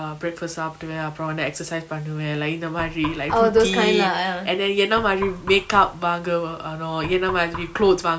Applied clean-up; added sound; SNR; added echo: none; Knock; 13 dB; none.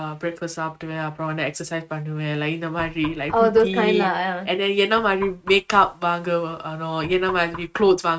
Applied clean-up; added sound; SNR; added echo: neural mask model RNNoise.